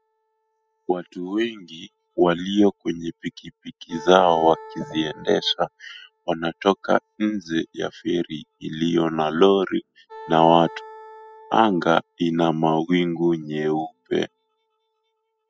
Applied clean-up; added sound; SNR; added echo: classical method spectral subtraction.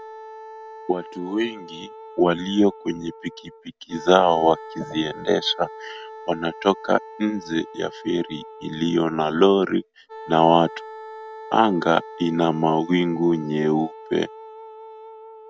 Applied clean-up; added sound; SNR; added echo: none; Wind instrument, woodwind instrument; 16 dB; none.